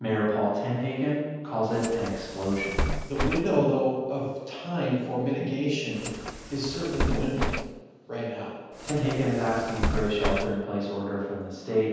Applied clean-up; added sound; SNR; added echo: none; Bus; 3 dB; reverberation time 1.2 s.